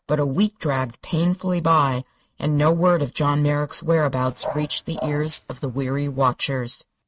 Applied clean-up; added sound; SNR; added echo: neural mask model RNNoise.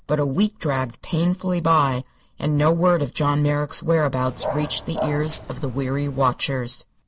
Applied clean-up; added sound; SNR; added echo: none; Dog; 9 dB; none.